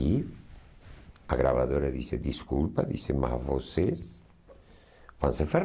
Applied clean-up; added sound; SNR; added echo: none; none; none; none.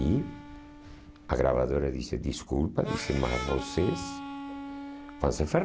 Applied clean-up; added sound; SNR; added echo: none; Harmonica; 11 dB; none.